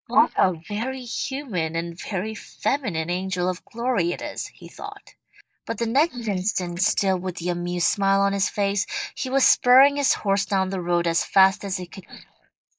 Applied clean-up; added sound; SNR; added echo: neural mask model Resemble Enhance denoiser.